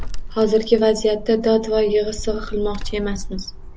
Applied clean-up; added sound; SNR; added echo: none; Tearing / Wood; 7 dB; none.